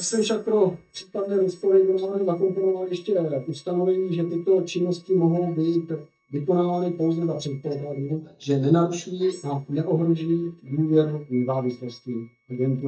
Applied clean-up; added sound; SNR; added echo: neural mask model DeepFilterNet 3.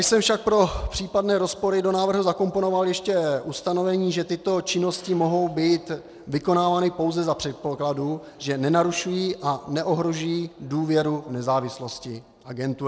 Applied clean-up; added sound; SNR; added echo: none; none; none; none.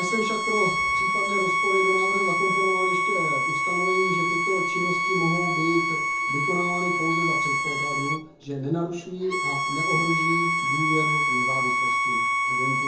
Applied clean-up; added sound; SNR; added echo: none; Bowed string instrument; -4 dB; reverberation time 0.6 s.